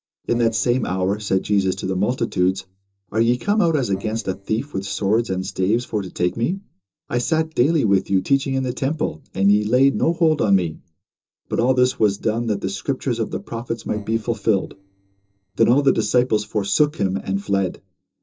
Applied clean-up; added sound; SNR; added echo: neural separator model SepFormer DNS4.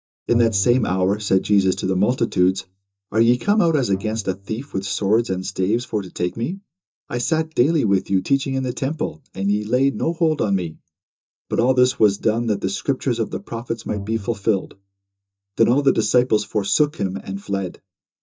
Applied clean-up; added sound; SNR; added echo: neural mask model DeepFilterNet 3.